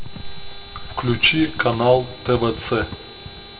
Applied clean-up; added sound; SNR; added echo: none; Typing; 16 dB; reverberation time 2.1 s.